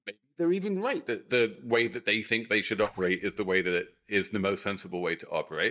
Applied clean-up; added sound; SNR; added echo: neural mask model DeepFilterNet 3.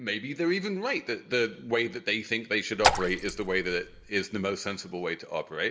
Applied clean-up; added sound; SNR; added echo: none; Raindrop / Splash, splatter; -1 dB; reverberation time 0.8 s.